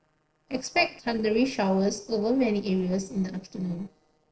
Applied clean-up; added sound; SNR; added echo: neural separator model SepFormer DNS4.